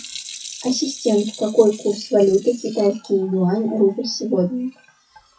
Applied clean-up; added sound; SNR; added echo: classical method WPE with log-MMSE.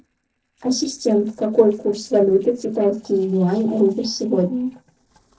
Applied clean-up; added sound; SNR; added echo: neural separator model SepFormer DNS4.